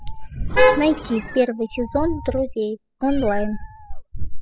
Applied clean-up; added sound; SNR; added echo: classical method spectral subtraction.